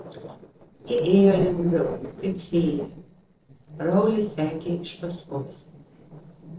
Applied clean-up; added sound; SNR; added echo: neural separator model SepFormer DNS4.